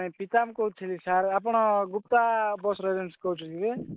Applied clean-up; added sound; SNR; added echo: neural mask model Resemble Enhance denoiser.